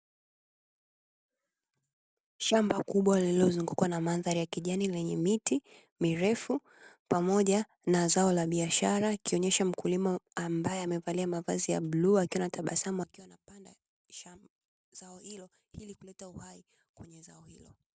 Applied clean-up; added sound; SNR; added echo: none; none; none; none.